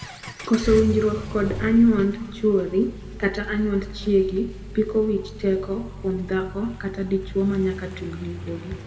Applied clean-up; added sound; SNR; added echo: none; Accelerating, revving, vroom; 11 dB; reverberation time 1.5 s.